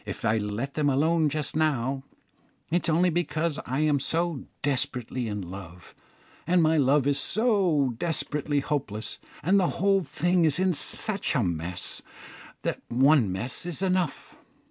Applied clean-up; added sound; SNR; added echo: none; none; none; none.